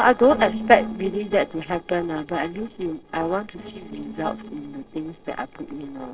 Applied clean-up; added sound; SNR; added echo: neural separator model SepFormer DNS4.